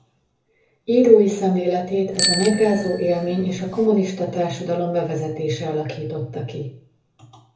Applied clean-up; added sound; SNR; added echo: none; Bicycle bell; 11 dB; reverberation time 0.6 s.